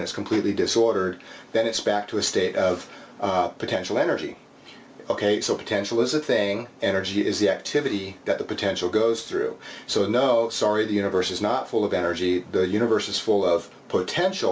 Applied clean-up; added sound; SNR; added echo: none; none; none; none.